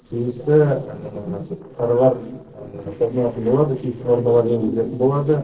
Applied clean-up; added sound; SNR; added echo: neural separator model SepFormer DNS4.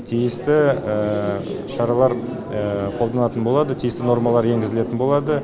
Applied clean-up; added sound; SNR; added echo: none; none; none; none.